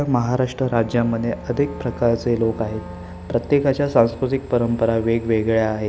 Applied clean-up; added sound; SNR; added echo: none; Wind instrument, woodwind instrument + Train; 16 dB; none.